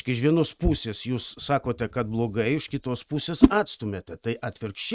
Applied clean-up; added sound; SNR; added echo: neural mask model RNNoise.